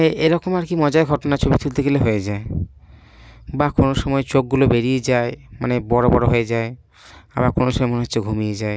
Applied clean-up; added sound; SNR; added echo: none; none; none; none.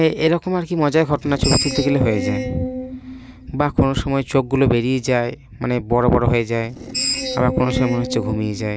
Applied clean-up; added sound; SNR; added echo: none; Screech; 9 dB; none.